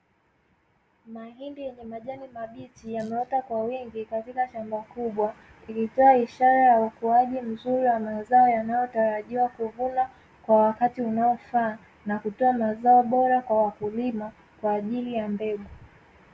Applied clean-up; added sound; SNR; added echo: none; none; none; none.